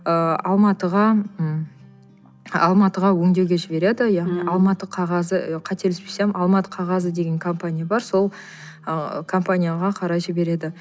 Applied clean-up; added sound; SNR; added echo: none; none; none; none.